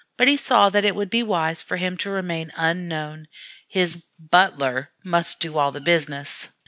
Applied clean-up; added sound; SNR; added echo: none; none; none; none.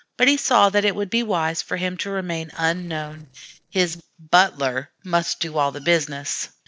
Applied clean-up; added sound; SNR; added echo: neural separator model SepFormer DNS4.